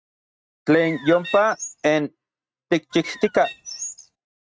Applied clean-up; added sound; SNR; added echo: neural mask model RNNoise.